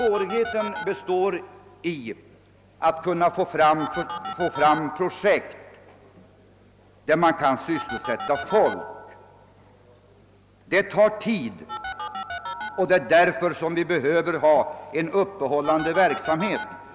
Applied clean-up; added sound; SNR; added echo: none; Telephone; 13 dB; none.